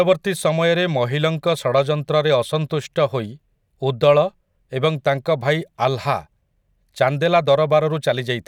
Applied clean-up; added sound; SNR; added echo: none; none; none; none.